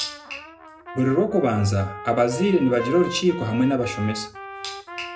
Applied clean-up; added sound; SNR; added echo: none; Trumpet; 14 dB; reverberation time 0.2 s.